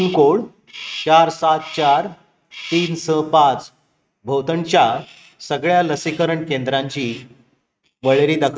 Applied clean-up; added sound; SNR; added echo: neural mask model RNNoise.